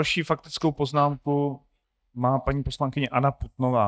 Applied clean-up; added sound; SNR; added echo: neural mask model DeepFilterNet 3.